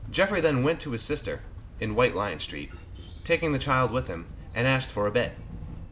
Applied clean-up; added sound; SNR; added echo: none; Train; 13 dB; none.